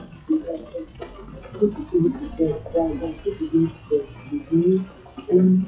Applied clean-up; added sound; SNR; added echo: classical method WPE with log-MMSE.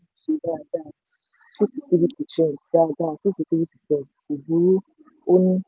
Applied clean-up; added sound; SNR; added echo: none; none; none; none.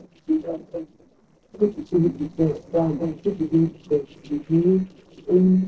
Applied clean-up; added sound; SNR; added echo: neural separator model SepFormer DNS4.